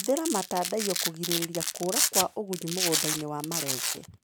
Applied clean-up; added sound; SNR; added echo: none; Domestic sounds, home sounds; 0 dB; none.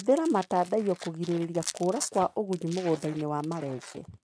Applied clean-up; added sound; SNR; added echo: neural mask model RNNoise.